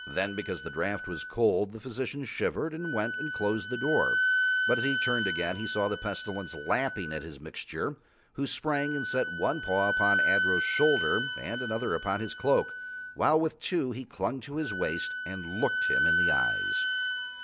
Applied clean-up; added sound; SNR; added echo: none; Wind instrument, woodwind instrument; 1 dB; none.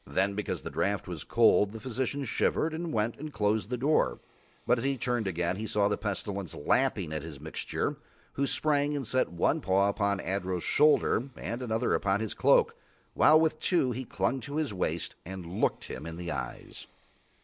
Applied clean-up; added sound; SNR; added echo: neural mask model Resemble Enhance denoiser.